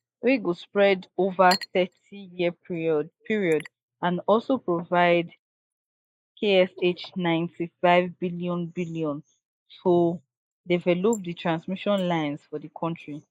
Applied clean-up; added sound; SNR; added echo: neural mask model Resemble Enhance denoiser.